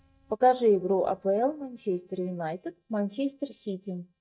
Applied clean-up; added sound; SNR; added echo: neural mask model DeepFilterNet 3.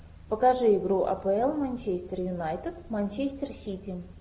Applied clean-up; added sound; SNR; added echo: none; none; none; none.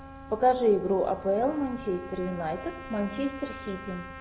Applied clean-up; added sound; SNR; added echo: none; Trumpet; 15 dB; none.